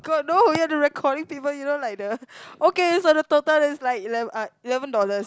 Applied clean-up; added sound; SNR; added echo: none; none; none; none.